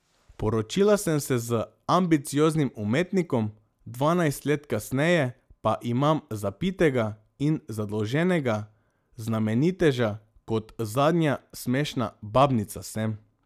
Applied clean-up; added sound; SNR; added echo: none; none; none; none.